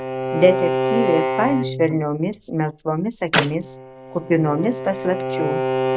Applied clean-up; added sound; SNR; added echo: none; Bowed string instrument + Clapping; 2 dB; none.